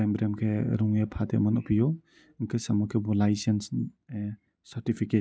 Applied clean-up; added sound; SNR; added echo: none; none; none; none.